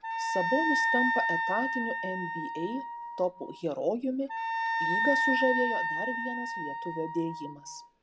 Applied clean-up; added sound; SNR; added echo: none; Wind instrument, woodwind instrument; -2 dB; none.